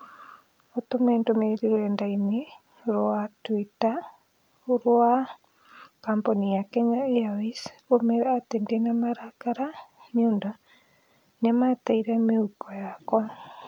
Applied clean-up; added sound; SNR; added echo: none; none; none; none.